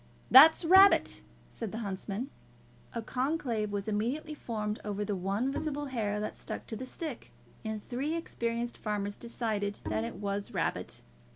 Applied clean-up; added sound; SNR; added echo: none; Bowed string instrument; 11 dB; none.